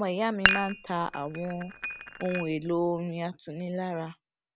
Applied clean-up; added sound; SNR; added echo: none; Dishes, pots, and pans; 1 dB; none.